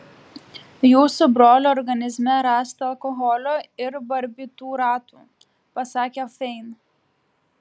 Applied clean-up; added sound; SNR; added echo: none; none; none; none.